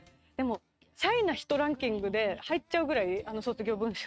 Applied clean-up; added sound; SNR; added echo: neural mask model RNNoise.